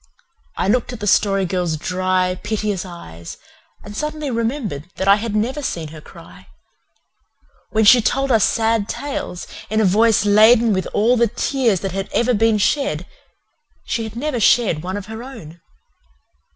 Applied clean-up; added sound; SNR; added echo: none; none; none; none.